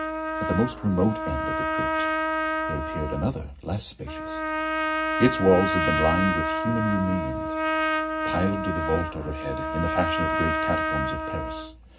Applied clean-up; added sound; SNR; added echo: none; Trumpet; 0 dB; reverberation time 0.4 s.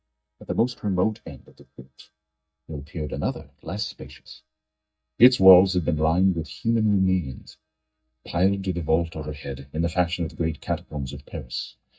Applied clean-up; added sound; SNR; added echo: neural mask model DeepFilterNet 3.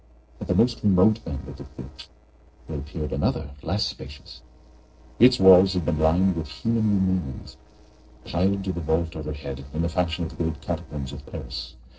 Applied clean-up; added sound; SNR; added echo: neural separator model SepFormer DNS4.